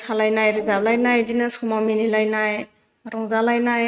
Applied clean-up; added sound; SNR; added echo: neural mask model RNNoise.